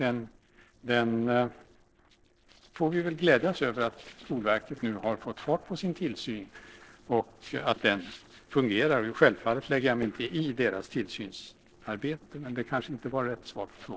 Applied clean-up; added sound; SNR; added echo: neural separator model SepFormer DNS4.